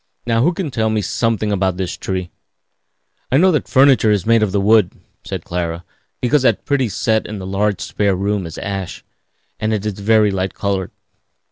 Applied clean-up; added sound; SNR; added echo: none; none; none; none.